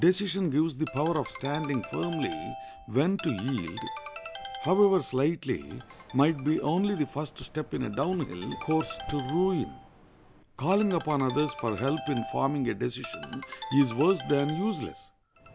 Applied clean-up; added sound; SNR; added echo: none; Ringtone; 12 dB; none.